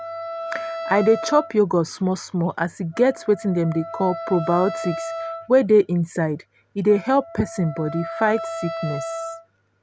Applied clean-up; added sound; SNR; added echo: none; Wind instrument, woodwind instrument; 11 dB; none.